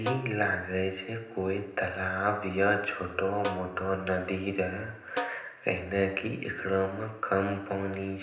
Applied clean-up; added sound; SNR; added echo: none; Snare drum; 11 dB; reverberation time 0.9 s.